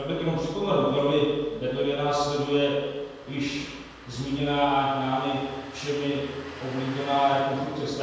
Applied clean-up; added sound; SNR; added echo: none; Engine starting; 18 dB; reverberation time 1.2 s.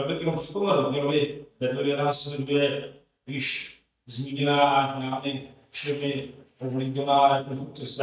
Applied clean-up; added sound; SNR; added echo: neural mask model DeepFilterNet 3.